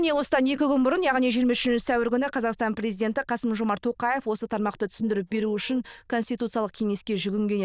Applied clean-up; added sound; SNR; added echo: neural diffusion model UNIVERSE++.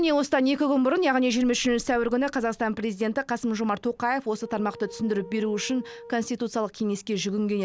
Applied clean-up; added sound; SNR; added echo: none; Wind instrument, woodwind instrument; 19 dB; none.